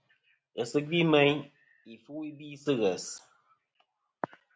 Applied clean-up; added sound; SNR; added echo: none; none; none; none.